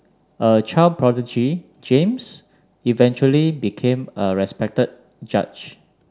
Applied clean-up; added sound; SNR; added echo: none; none; none; none.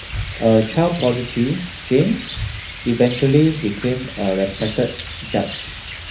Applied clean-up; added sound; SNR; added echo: none; Rain; 11 dB; reverberation time 0.3 s.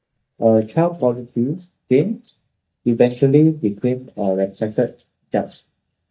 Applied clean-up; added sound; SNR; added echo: neural mask model DeepFilterNet 3.